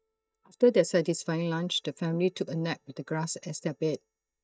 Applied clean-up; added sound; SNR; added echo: neural mask model DeepFilterNet 3.